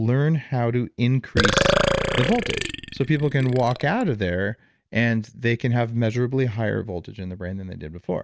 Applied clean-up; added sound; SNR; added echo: none; Burping, eructation; 1 dB; none.